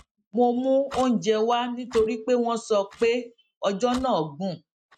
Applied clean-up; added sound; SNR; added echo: neural mask model RNNoise.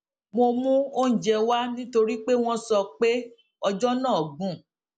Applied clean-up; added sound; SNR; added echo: none; none; none; none.